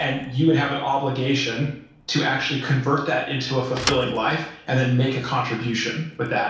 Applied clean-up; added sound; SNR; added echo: none; Thump, thud / Bicycle; 16 dB; reverberation time 0.6 s.